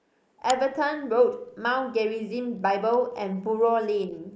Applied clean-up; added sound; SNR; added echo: neural mask model Resemble Enhance denoiser.